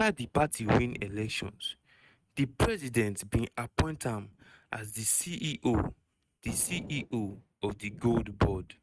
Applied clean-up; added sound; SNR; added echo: neural mask model RNNoise.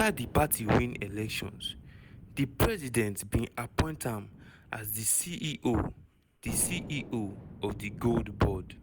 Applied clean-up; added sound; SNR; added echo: none; Thunder; 15 dB; none.